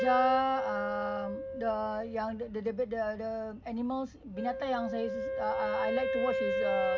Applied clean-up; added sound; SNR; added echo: none; Wind instrument, woodwind instrument; 1 dB; none.